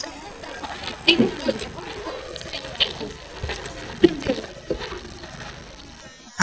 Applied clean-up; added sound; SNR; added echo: neural mask model DeepFilterNet 3.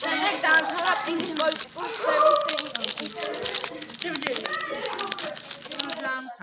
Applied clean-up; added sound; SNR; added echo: none; Crackle; 5 dB; none.